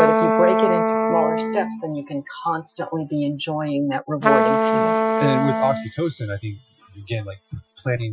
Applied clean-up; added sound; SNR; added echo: classical method Wiener filter.